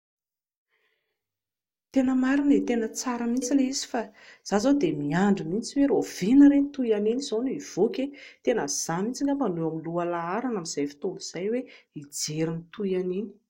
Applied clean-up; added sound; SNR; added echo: neural mask model DeepFilterNet 3.